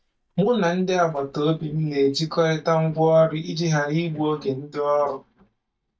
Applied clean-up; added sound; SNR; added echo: neural mask model DeepFilterNet 3.